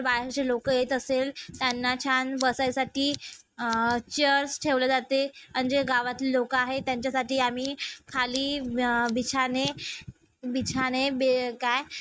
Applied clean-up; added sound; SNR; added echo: neural mask model RNNoise.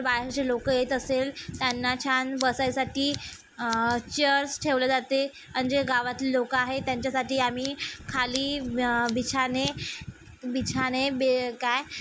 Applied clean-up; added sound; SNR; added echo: none; Wind + Scissors; 17 dB; none.